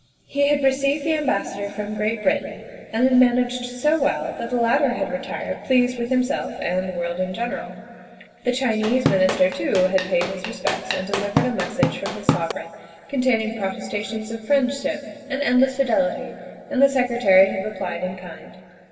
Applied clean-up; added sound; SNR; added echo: none; Drum / Drum kit; 3 dB; reverberation time 2.2 s.